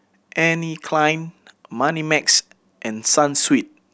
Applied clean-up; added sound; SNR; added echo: none; none; none; none.